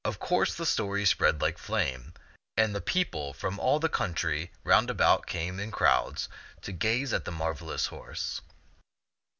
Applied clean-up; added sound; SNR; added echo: none; none; none; none.